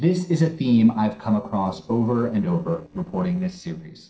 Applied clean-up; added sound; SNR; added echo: neural separator model SepFormer DNS4.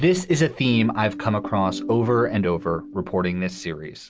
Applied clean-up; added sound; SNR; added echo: none; none; none; none.